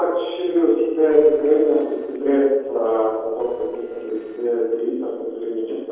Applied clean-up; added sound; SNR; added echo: neural separator model SepFormer DNS4.